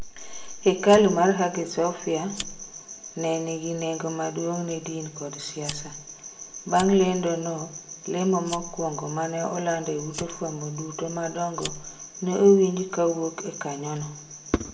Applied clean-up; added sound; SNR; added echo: none; Fire; 20 dB; reverberation time 0.6 s.